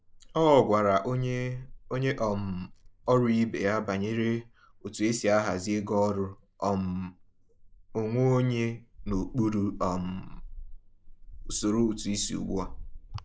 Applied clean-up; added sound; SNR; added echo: neural mask model Resemble Enhance denoiser.